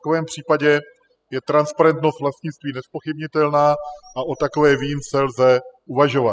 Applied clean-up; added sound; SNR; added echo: classical method spectral subtraction.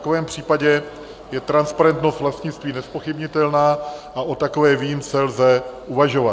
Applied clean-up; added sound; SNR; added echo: none; none; none; none.